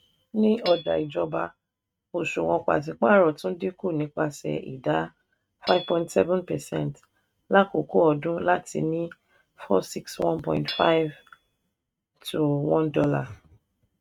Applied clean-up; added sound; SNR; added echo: neural mask model RNNoise.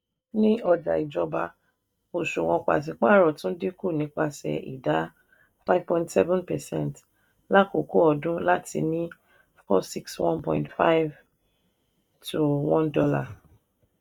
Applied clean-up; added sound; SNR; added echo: neural mask model DeepFilterNet 3.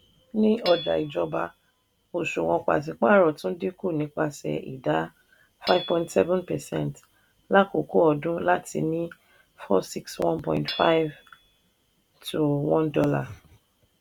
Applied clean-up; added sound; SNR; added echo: none; Hammer / Chink, clink; 19 dB; none.